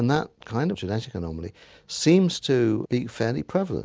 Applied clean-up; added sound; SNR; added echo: none; none; none; none.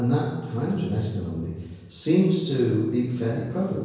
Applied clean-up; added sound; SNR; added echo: none; none; none; reverberation time 1.0 s.